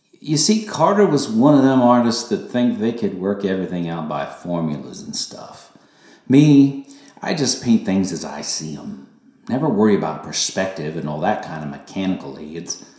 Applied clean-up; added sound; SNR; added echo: none; none; none; reverberation time 0.7 s.